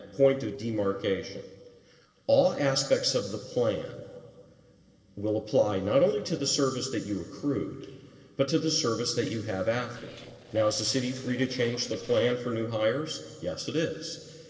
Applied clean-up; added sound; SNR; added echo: neural separator model SepFormer DNS4.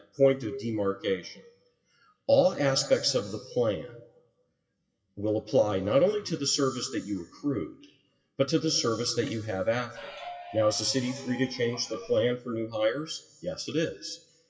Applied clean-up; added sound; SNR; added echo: classical method WPE with log-MMSE.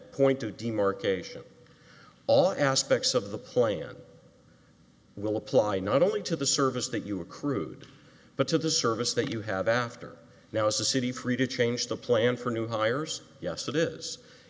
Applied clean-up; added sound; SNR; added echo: none; none; none; none.